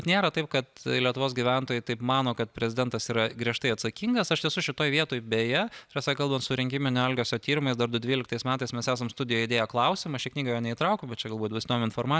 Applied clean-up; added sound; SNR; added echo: none; none; none; none.